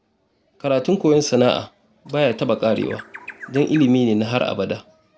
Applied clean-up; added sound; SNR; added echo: none; Bird; 19 dB; none.